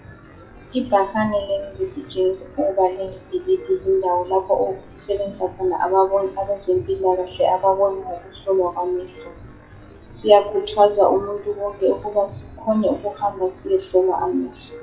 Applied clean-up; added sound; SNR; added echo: classical method WPE with log-MMSE.